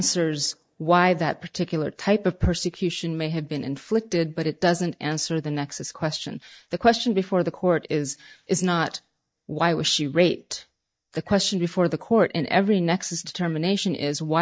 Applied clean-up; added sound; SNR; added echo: neural mask model DeepFilterNet 3.